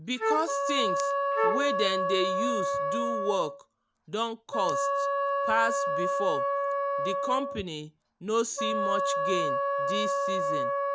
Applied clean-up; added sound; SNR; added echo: none; Wind instrument, woodwind instrument + Wind instrument, woodwind instrument; -4 dB; none.